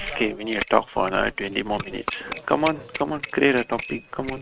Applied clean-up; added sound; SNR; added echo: neural mask model RNNoise.